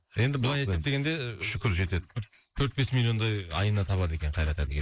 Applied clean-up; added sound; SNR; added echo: neural mask model Resemble Enhance denoiser.